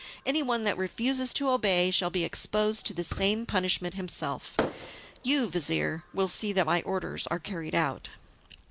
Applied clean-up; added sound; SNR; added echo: none; Fireworks; 14 dB; none.